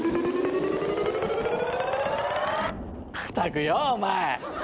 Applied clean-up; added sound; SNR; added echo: none; Thunder; 14 dB; none.